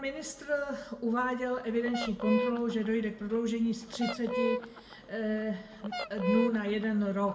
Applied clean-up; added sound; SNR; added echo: none; Fowl; 6 dB; reverberation time 0.4 s.